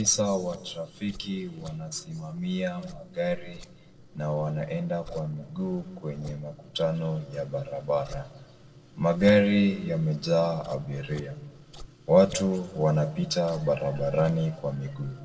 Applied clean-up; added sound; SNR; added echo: neural separator model SepFormer DNS4.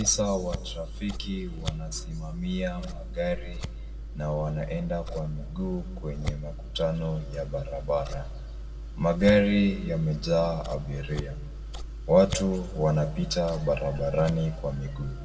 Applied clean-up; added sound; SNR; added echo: none; Scissors; 8 dB; reverberation time 1.5 s.